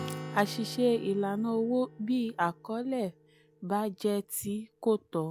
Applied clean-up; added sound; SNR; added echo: none; Acoustic guitar; 15 dB; none.